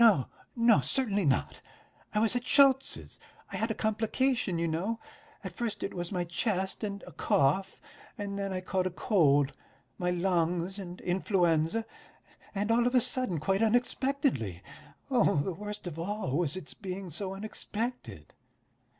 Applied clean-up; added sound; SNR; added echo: none; none; none; none.